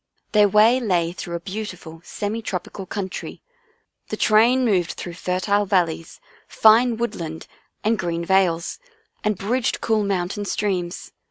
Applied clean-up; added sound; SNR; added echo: none; none; none; none.